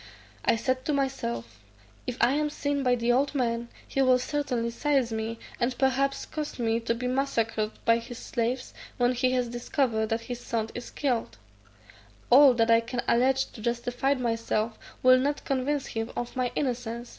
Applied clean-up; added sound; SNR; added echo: none; none; none; none.